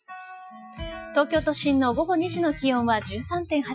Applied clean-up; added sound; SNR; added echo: classical method Wiener filter.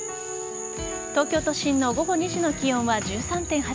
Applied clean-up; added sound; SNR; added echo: none; Frog; 10 dB; none.